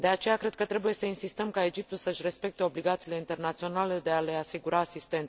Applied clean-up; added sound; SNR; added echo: none; none; none; none.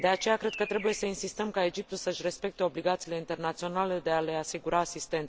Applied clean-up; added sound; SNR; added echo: none; Bird vocalization, bird call, bird song; 19 dB; none.